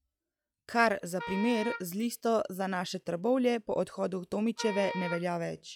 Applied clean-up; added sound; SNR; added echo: classical method log-MMSE.